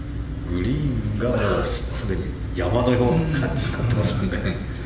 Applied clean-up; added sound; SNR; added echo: none; Cough; 12 dB; reverberation time 1.3 s.